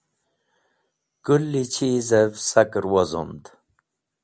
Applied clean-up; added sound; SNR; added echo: none; none; none; none.